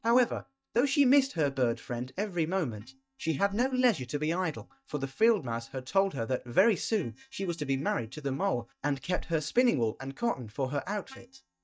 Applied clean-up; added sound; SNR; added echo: neural mask model DeepFilterNet 3.